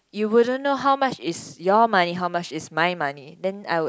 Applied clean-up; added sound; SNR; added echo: none; none; none; none.